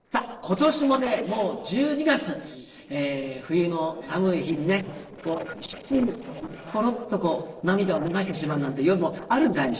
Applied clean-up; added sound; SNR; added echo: neural separator model SepFormer DNS4.